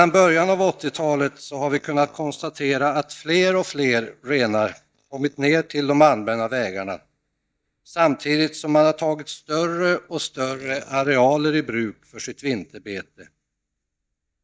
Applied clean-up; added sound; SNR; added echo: neural mask model DeepFilterNet 3.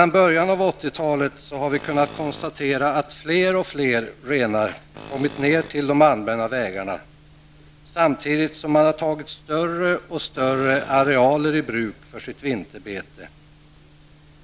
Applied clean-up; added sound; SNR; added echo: none; Tools; 18 dB; none.